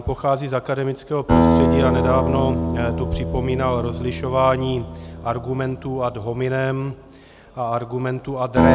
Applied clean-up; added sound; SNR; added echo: none; Acoustic guitar; 0 dB; none.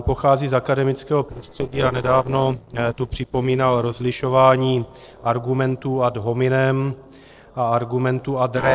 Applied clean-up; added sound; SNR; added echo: neural separator model SepFormer DNS4.